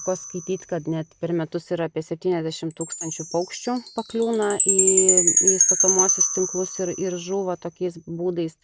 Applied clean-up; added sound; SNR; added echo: none; Chime; -2 dB; none.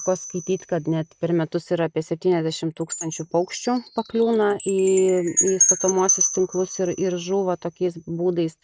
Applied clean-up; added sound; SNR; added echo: neural mask model RNNoise.